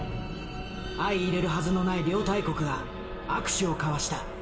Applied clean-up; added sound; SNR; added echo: none; none; none; reverberation time 0.4 s.